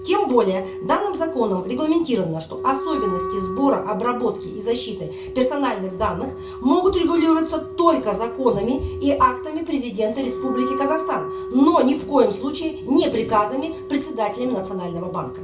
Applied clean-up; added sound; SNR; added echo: none; Wind instrument, woodwind instrument; 10 dB; reverberation time 0.2 s.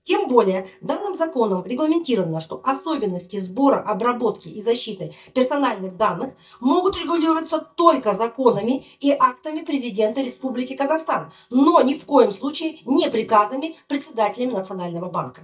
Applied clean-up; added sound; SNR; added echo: neural mask model DeepFilterNet 3.